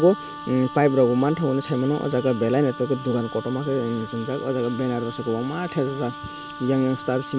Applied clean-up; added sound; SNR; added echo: none; Wind instrument, woodwind instrument; 14 dB; none.